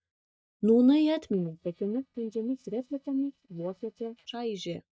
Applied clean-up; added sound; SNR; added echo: neural mask model DeepFilterNet 3.